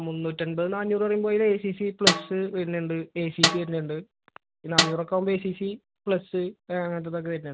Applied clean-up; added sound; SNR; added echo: none; Snare drum; -1 dB; none.